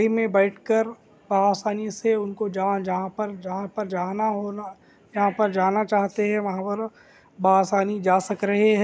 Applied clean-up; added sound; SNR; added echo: none; none; none; none.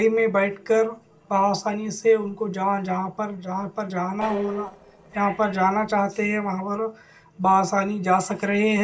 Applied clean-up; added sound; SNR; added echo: neural separator model SepFormer DNS4.